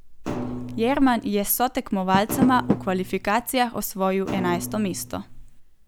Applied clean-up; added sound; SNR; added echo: none; Thump, thud + Door; 8 dB; none.